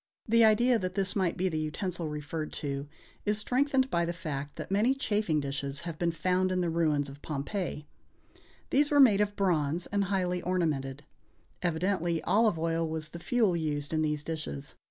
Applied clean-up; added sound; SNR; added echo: none; none; none; none.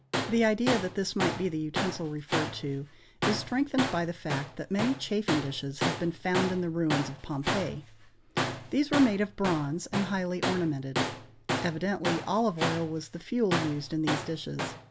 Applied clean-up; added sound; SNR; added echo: none; Tools; 4 dB; none.